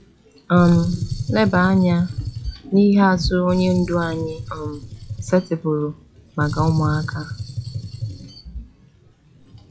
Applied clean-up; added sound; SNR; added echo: classical method log-MMSE.